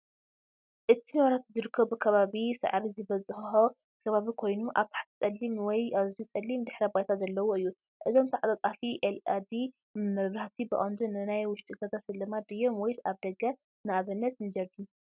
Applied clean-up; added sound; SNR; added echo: none; none; none; none.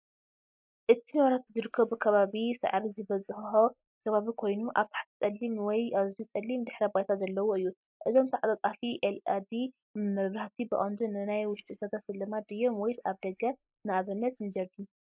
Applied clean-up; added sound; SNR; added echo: neural mask model Resemble Enhance denoiser.